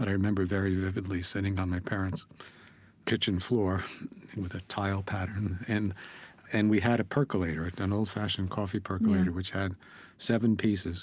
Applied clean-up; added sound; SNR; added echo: none; none; none; none.